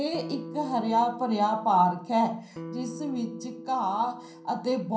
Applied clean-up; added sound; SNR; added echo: none; Electric guitar; 14 dB; reverberation time 0.6 s.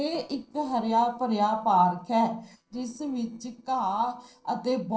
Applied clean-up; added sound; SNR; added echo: neural separator model SepFormer DNS4.